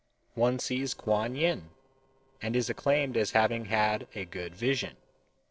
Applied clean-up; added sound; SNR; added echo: neural separator model SepFormer DNS4.